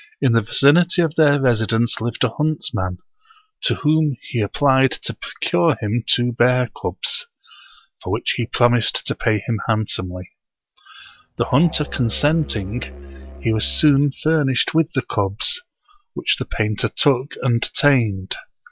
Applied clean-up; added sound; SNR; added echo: none; Musical instrument; 16 dB; none.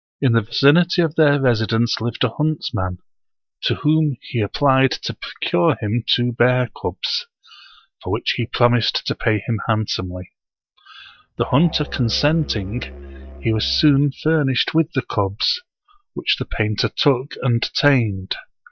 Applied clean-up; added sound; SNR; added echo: neural mask model DeepFilterNet 3.